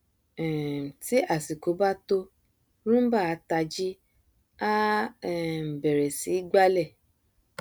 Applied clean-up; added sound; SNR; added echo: none; none; none; none.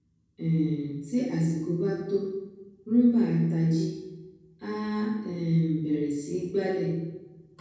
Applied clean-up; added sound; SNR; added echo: none; none; none; reverberation time 1.1 s.